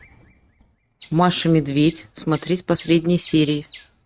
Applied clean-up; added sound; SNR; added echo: neural mask model RNNoise.